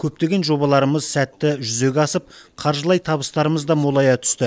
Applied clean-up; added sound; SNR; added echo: none; none; none; none.